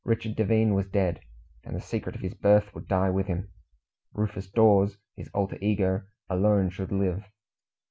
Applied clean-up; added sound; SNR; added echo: none; none; none; none.